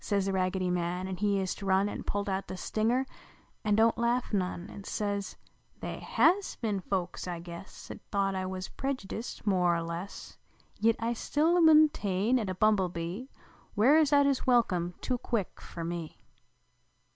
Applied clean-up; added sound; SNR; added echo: none; none; none; none.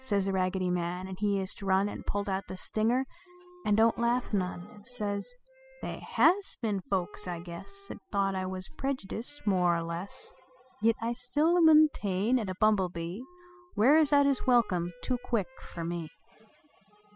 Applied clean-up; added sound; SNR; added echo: classical method spectral subtraction.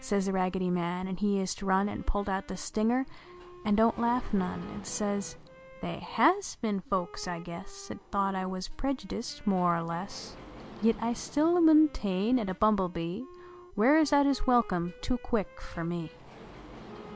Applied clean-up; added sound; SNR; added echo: none; Wind instrument, woodwind instrument + Sliding door; 20 dB; none.